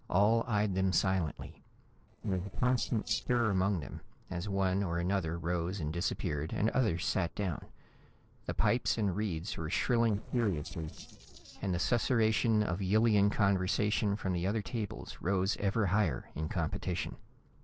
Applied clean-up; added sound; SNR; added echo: neural separator model SepFormer DNS4.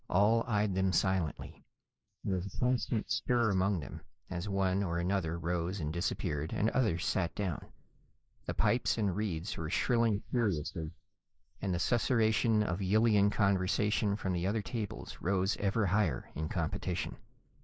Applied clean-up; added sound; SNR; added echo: neural mask model Resemble Enhance denoiser.